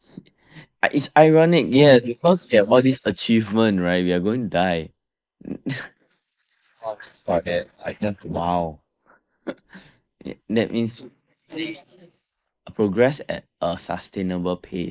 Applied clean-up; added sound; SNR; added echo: neural mask model Resemble Enhance denoiser.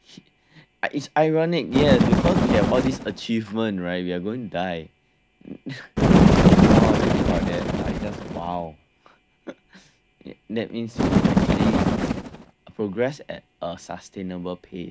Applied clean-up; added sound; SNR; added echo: none; Bird; -5 dB; none.